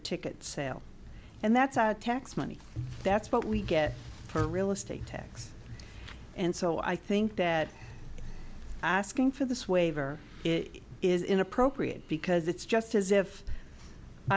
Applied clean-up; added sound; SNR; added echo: none; none; none; none.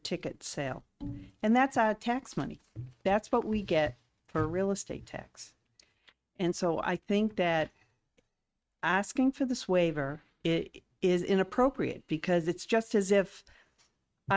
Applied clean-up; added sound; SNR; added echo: neural mask model RNNoise.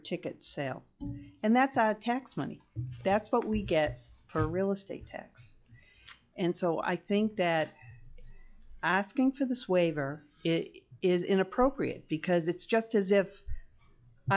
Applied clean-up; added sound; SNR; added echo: classical method log-MMSE.